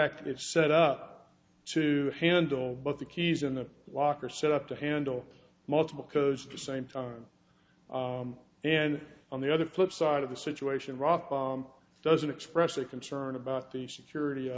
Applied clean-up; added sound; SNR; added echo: none; none; none; none.